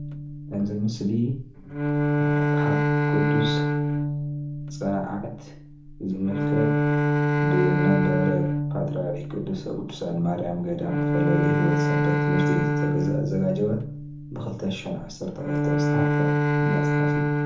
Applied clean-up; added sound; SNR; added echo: none; Bowed string instrument; -4 dB; reverberation time 1.0 s.